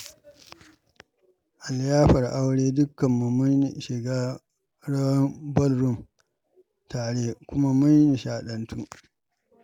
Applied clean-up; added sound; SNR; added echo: none; none; none; none.